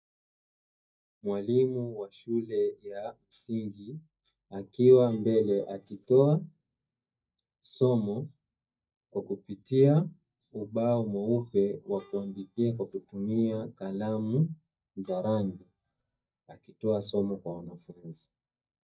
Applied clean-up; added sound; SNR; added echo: neural mask model DeepFilterNet 3.